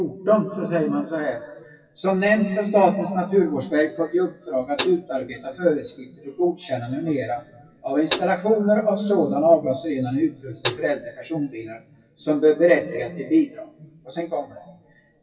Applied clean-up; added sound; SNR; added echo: classical method WPE with log-MMSE.